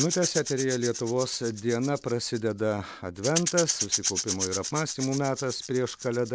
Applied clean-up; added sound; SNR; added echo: none; Rattle / Rattle (instrument); 6 dB; none.